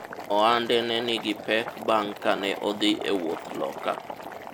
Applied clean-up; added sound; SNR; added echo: none; Boiling; 11 dB; none.